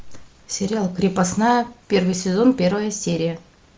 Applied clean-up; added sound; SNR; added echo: none; none; none; none.